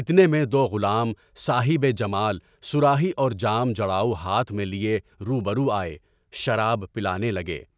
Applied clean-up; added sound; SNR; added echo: none; none; none; none.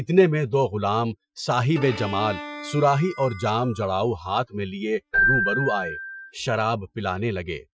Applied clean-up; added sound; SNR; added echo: classical method Wiener filter.